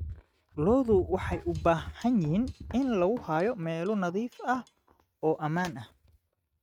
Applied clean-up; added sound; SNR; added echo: neural mask model RNNoise.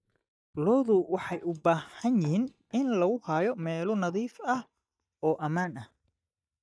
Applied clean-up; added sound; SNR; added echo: neural mask model DeepFilterNet 3.